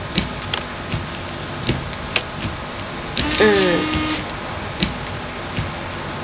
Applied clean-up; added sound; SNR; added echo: none; Car; 0 dB; none.